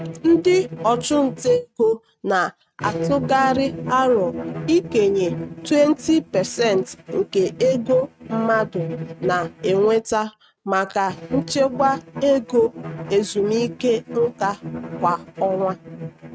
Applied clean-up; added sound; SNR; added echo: neural mask model RNNoise.